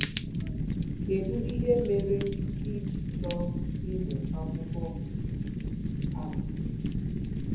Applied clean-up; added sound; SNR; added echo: none; Fire; -4 dB; reverberation time 0.7 s.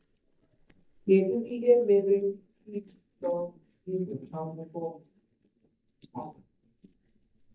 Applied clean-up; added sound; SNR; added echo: neural mask model DeepFilterNet 3.